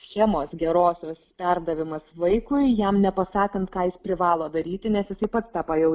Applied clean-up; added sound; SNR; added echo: none; none; none; none.